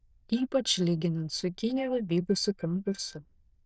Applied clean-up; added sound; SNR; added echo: neural diffusion model UNIVERSE++.